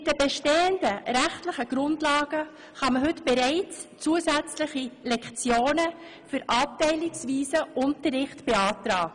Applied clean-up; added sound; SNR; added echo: none; none; none; none.